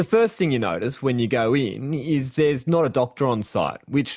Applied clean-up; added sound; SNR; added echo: none; none; none; none.